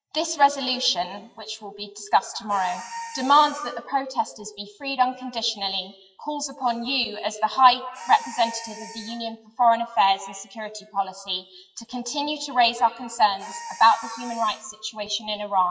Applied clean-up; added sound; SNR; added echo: classical method WPE with log-MMSE.